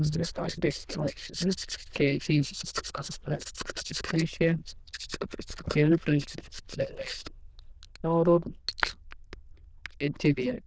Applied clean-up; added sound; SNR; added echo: neural diffusion model UNIVERSE++.